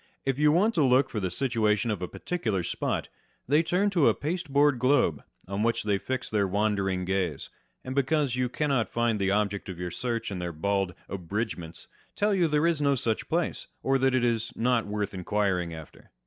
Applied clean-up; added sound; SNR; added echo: none; none; none; none.